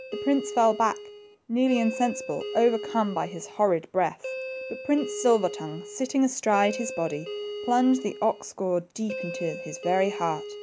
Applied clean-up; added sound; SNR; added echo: none; Doorbell; 10 dB; none.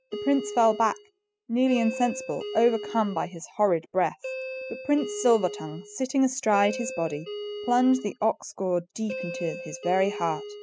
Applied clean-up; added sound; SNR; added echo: classical method spectral subtraction.